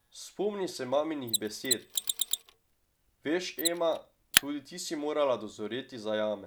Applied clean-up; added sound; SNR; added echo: none; Mechanisms; 3 dB; none.